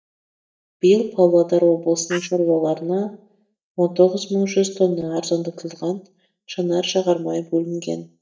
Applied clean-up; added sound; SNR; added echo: neural mask model DeepFilterNet 3.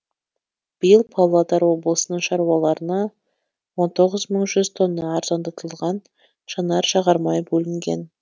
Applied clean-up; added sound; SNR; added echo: none; none; none; none.